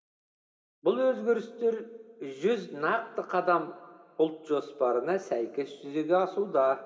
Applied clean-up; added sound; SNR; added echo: none; none; none; reverberation time 1.5 s.